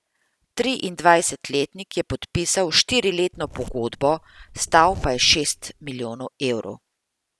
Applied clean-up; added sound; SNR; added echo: none; Zipper (clothing); 15 dB; none.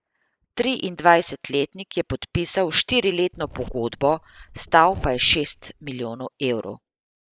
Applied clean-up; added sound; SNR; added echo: neural mask model Resemble Enhance denoiser.